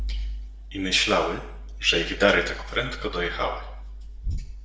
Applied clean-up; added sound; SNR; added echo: none; Toilet flush; 14 dB; reverberation time 0.7 s.